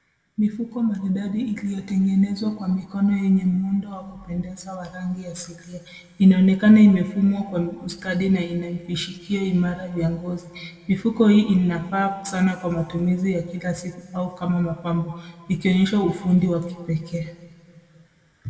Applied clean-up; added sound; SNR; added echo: none; none; none; reverberation time 1.6 s.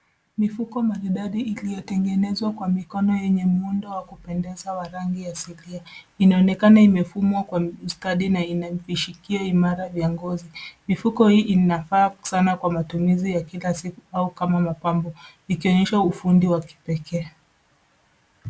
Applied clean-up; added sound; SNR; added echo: none; none; none; none.